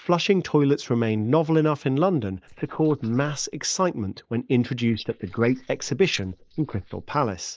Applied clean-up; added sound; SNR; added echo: neural mask model Resemble Enhance denoiser.